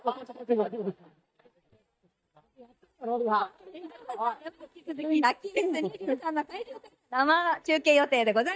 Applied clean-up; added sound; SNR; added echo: neural mask model DeepFilterNet 3.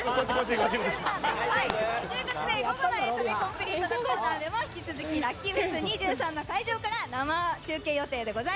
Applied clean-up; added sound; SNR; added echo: none; none; none; none.